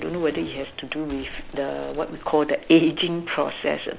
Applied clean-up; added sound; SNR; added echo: none; Tearing; 20 dB; none.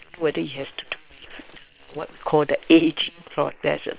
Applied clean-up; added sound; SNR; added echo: neural separator model SepFormer WHAM!.